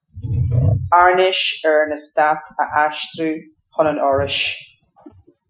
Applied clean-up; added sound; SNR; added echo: classical method Wiener filter.